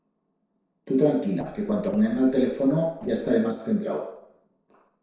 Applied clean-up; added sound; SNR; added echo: neural separator model SepFormer DNS4.